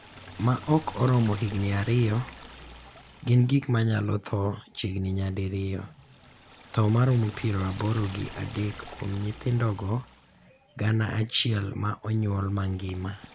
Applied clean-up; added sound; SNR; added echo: none; Liquid; 19 dB; none.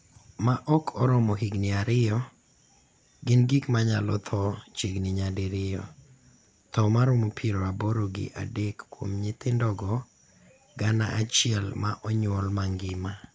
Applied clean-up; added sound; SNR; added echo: none; none; none; none.